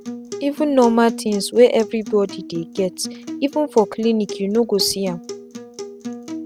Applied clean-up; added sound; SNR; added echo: none; Acoustic guitar; 13 dB; none.